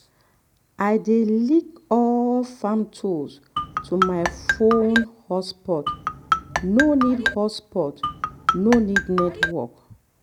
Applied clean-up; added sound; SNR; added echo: none; Marimba, xylophone; 2 dB; none.